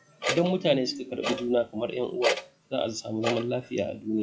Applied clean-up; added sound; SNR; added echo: classical method log-MMSE.